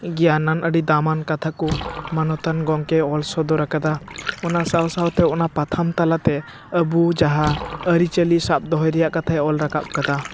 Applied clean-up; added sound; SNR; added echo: none; Bathtub (filling or washing) / Water; 15 dB; none.